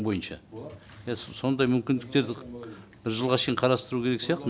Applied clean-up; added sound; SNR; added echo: none; none; none; none.